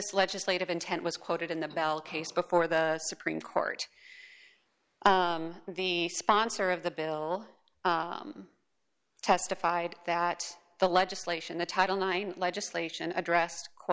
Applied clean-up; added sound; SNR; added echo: none; none; none; none.